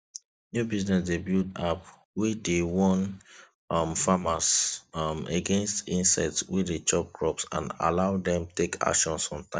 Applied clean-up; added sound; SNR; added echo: neural mask model DeepFilterNet 3.